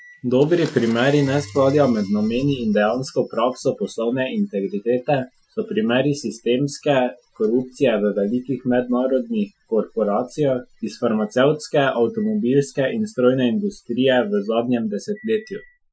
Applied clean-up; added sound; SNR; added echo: classical method Wiener filter.